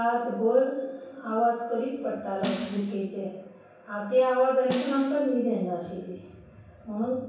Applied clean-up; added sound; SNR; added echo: none; Snare drum; 10 dB; reverberation time 0.7 s.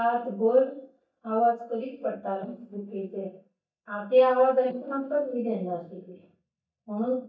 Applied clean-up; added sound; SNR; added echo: neural mask model DeepFilterNet 3.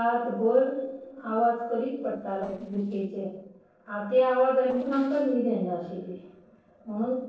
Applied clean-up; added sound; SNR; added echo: neural separator model SepFormer DNS4.